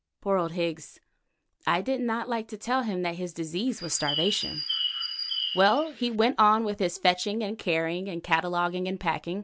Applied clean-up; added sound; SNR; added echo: none; Bird; 4 dB; none.